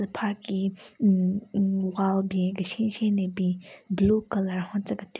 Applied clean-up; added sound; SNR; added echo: none; none; none; none.